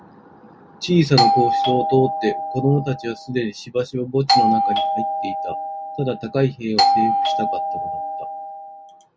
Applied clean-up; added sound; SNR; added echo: none; Doorbell; -2 dB; none.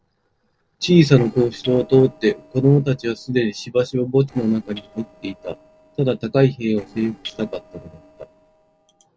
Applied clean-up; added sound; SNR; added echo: neural separator model SepFormer DNS4.